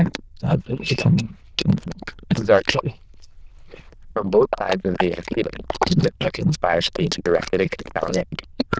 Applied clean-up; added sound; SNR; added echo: neural diffusion model UNIVERSE++.